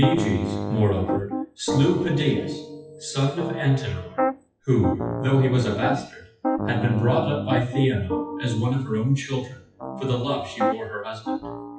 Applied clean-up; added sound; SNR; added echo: classical method WPE with log-MMSE.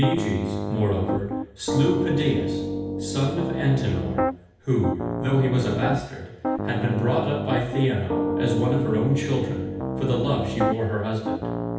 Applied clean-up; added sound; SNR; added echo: none; Piano; 2 dB; reverberation time 0.8 s.